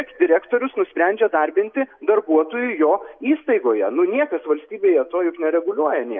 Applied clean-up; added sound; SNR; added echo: none; none; none; none.